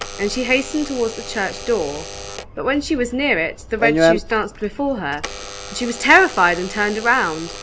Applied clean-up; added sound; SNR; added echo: none; Alarm / Door; 6 dB; none.